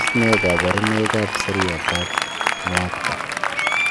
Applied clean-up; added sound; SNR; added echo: none; Applause; -2 dB; none.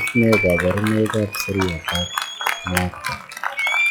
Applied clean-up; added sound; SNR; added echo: classical method log-MMSE.